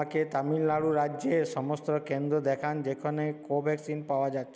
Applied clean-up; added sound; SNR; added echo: none; none; none; none.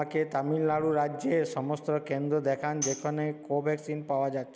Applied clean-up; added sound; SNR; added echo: none; Tambourine; 12 dB; none.